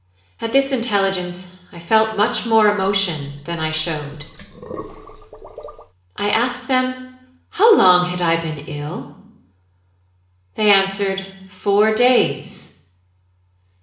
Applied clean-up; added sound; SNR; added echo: none; Sink (filling or washing); 16 dB; reverberation time 0.7 s.